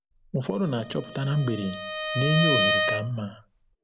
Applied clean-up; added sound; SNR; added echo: none; Bowed string instrument; 1 dB; none.